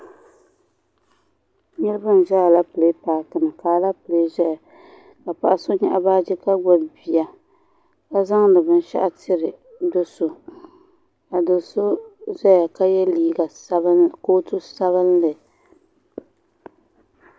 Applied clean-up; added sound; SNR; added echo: none; none; none; none.